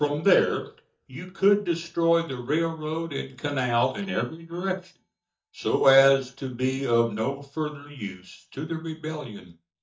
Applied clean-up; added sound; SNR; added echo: neural mask model DeepFilterNet 3.